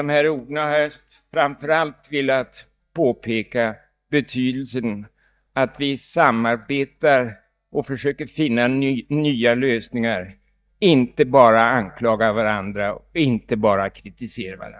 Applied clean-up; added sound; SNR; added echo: neural mask model DeepFilterNet 3.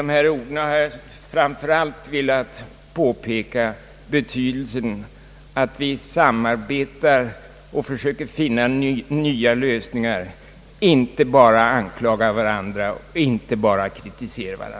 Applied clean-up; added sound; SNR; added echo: none; none; none; none.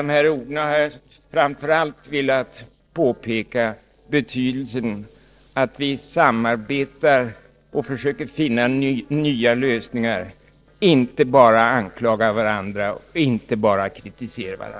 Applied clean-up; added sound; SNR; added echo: neural separator model SepFormer DNS4.